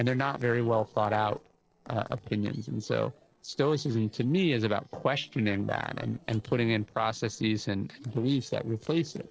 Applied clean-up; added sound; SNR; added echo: neural separator model SepFormer DNS4.